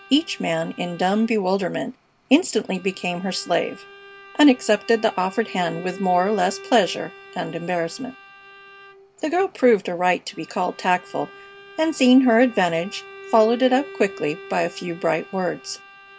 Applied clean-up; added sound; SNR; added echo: none; Bowed string instrument; 20 dB; none.